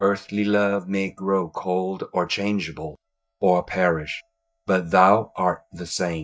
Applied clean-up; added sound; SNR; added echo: neural mask model DeepFilterNet 3.